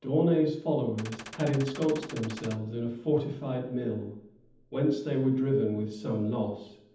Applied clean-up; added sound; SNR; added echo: none; Gunshot, gunfire; 15 dB; reverberation time 0.8 s.